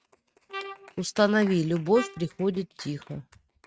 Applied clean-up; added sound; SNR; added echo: neural mask model RNNoise.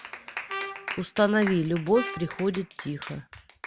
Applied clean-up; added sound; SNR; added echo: none; Trumpet + Clapping; 10 dB; none.